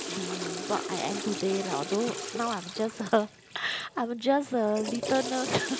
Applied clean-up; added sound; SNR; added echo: none; Toilet flush / Water; 7 dB; none.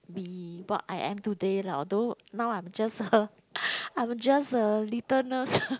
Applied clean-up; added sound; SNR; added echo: none; none; none; none.